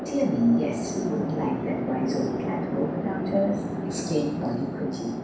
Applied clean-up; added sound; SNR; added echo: none; Chatter / Traffic noise, roadway noise / Train; 2 dB; reverberation time 0.6 s.